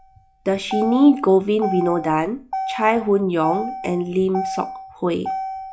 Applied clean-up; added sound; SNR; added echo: classical method log-MMSE.